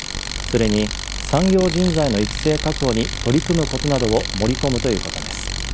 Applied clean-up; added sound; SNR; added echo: none; Tools + Growling; 6 dB; none.